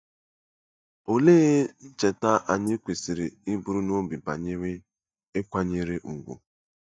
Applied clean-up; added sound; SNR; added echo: neural mask model DeepFilterNet 3.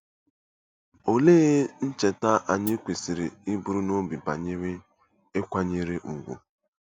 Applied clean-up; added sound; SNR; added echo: none; Hi-hat; 13 dB; none.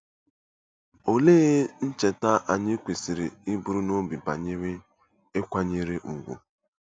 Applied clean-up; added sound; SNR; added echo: none; none; none; none.